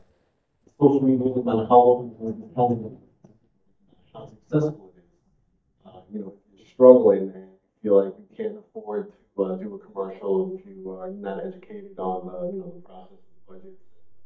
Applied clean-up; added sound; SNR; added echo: neural mask model DeepFilterNet 3.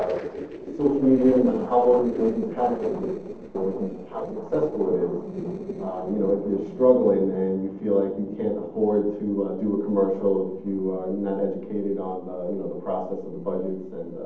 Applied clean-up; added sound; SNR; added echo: neural separator model SepFormer DNS4.